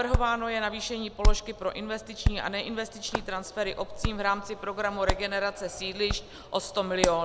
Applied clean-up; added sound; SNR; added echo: none; Hands; 0 dB; none.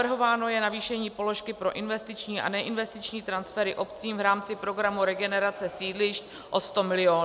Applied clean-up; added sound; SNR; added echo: none; none; none; none.